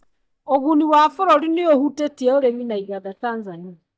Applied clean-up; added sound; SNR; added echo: neural mask model DeepFilterNet 3.